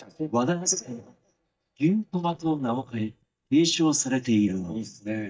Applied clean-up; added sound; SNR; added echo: neural mask model DeepFilterNet 3.